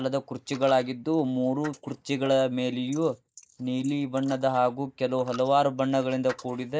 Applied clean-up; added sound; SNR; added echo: neural mask model Resemble Enhance denoiser.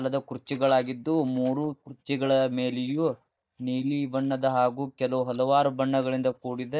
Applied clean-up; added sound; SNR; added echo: neural mask model DeepFilterNet 3.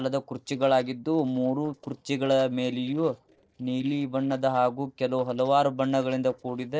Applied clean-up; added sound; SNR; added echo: neural separator model SepFormer DNS4.